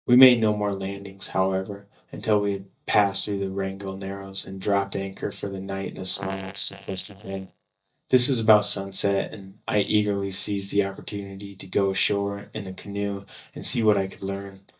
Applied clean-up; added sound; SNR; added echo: neural mask model DeepFilterNet 3.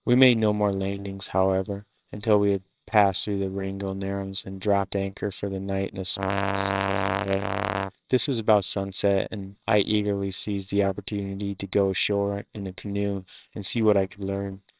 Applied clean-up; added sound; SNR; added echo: neural separator model SepFormer WHAMR!.